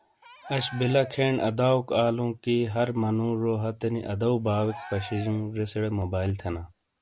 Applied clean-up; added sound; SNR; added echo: none; Cheering; 19 dB; none.